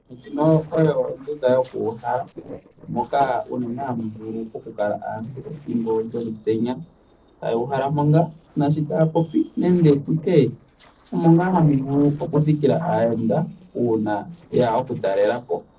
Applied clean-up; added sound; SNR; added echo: neural separator model SepFormer DNS4.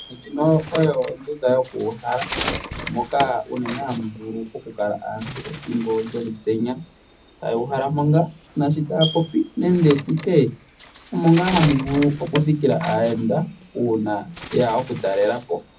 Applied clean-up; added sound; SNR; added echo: none; Bird; 12 dB; reverberation time 0.4 s.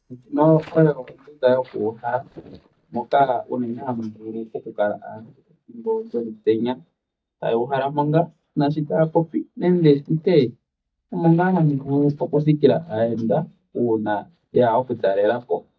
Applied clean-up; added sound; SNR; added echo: neural mask model DeepFilterNet 3.